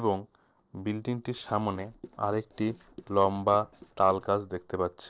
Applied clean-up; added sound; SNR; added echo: neural separator model SepFormer DNS4.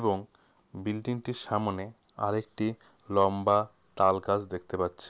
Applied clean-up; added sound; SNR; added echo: none; none; none; none.